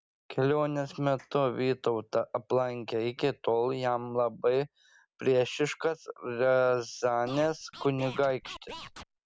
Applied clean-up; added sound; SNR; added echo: none; Scratching (performance technique); 16 dB; none.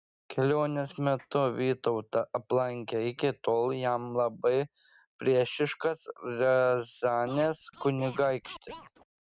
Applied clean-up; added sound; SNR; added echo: neural mask model RNNoise.